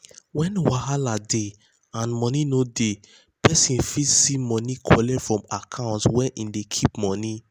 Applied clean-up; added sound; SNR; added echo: none; none; none; none.